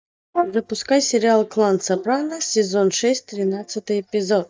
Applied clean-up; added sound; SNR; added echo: neural mask model DeepFilterNet 3.